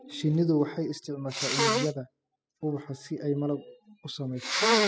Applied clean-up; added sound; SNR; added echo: classical method spectral subtraction.